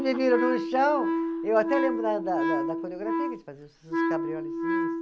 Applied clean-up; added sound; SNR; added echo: none; Wind instrument, woodwind instrument; 0 dB; none.